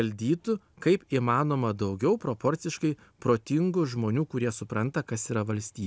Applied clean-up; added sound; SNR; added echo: none; none; none; none.